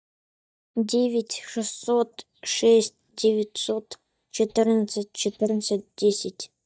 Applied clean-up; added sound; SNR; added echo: neural mask model DeepFilterNet 3.